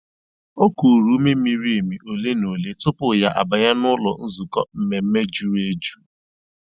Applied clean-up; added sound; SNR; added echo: none; none; none; none.